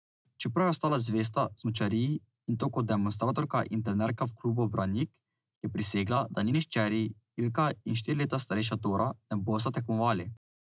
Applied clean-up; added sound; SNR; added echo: none; none; none; none.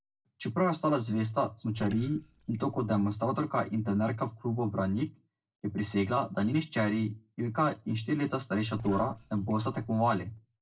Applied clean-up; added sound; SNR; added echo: neural separator model SepFormer DNS4.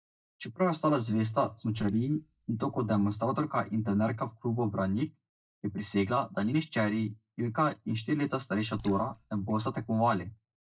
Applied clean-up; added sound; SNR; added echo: neural mask model DeepFilterNet 3.